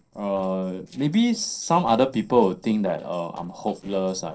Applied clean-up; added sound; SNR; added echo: neural separator model SepFormer DNS4.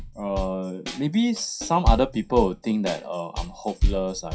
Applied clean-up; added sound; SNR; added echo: classical method WPE with log-MMSE.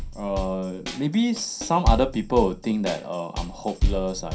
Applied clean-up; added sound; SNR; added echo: none; Bass drum / Snare drum / Drum kit; 3 dB; reverberation time 0.3 s.